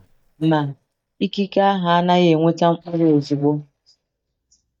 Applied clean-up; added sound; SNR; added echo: neural mask model DeepFilterNet 3.